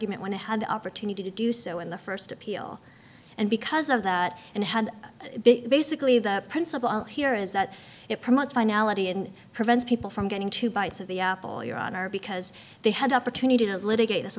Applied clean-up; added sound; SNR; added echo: none; none; none; none.